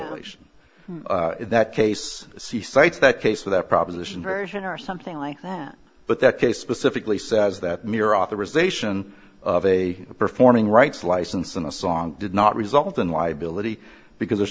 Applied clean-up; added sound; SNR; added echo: none; none; none; none.